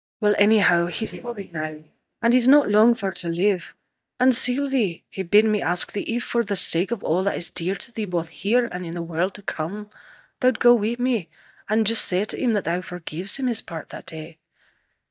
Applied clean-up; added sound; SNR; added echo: neural mask model DeepFilterNet 3.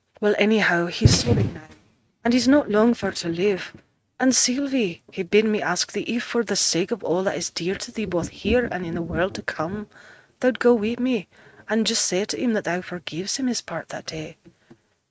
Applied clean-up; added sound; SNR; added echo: neural mask model RNNoise.